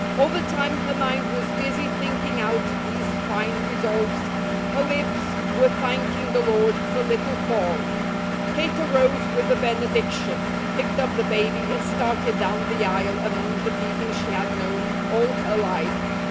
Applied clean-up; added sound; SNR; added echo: none; Engine; -1 dB; none.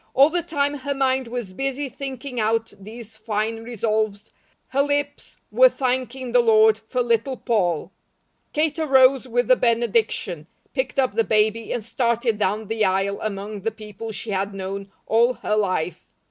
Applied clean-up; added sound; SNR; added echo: none; none; none; none.